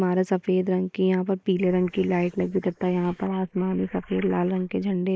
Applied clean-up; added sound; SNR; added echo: neural mask model Resemble Enhance denoiser.